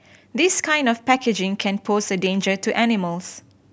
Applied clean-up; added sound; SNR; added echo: none; none; none; none.